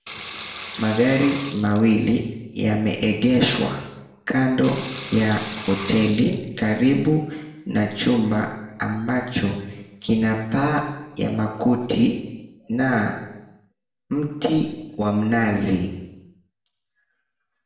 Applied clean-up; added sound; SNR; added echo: none; Sink (filling or washing) / Water; 10 dB; reverberation time 0.9 s.